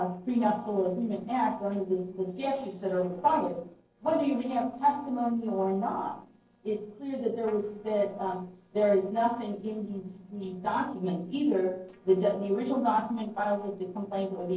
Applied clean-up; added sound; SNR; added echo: neural separator model SepFormer DNS4.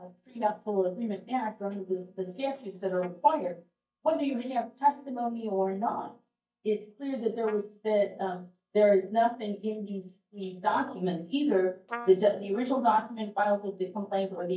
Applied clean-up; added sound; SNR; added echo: neural mask model DeepFilterNet 3.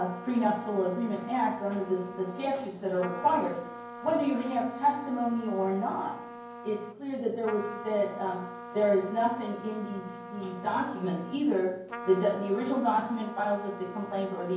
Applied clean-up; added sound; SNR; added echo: none; Trumpet; 13 dB; reverberation time 0.9 s.